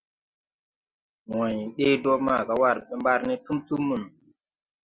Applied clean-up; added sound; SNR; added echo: none; none; none; none.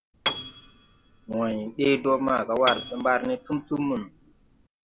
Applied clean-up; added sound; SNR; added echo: none; Piano; 10 dB; none.